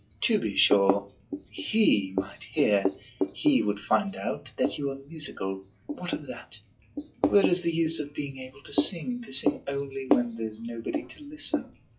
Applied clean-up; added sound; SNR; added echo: classical method WPE with log-MMSE.